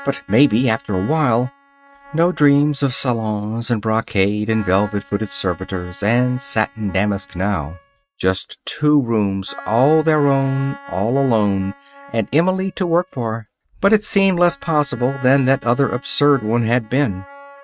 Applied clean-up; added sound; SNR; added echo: neural mask model RNNoise.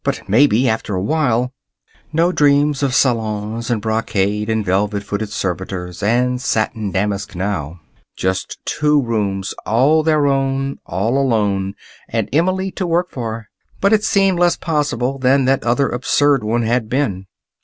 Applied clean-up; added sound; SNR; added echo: none; none; none; none.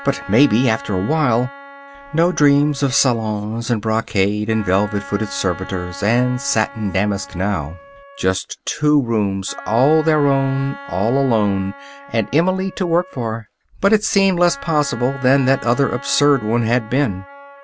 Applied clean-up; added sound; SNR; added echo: none; Wind instrument, woodwind instrument; 18 dB; none.